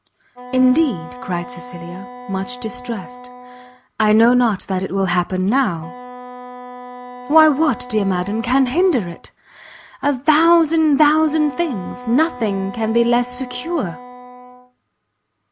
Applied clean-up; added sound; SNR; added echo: none; Wind instrument, woodwind instrument; 16 dB; none.